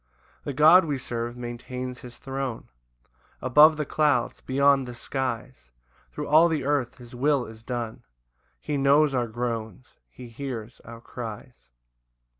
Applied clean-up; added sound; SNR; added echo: none; none; none; none.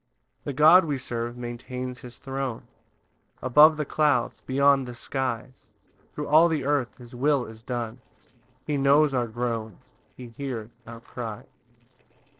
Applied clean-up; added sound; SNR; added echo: neural separator model SepFormer DNS4.